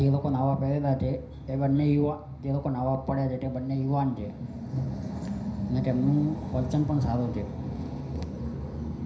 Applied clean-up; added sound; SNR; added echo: none; none; none; reverberation time 0.5 s.